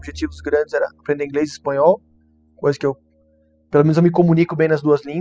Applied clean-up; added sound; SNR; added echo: classical method spectral subtraction.